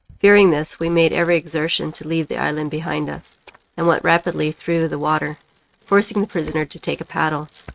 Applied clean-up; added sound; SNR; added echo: neural mask model RNNoise.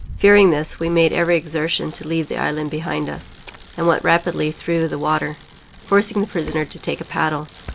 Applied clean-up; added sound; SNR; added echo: none; Bicycle; 18 dB; none.